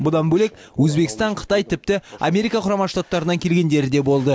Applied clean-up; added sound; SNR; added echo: none; none; none; none.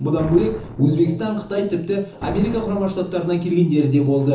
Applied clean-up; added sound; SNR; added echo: none; Explosion; 15 dB; reverberation time 0.7 s.